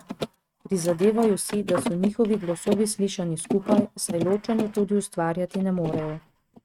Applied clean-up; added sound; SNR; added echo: neural mask model RNNoise.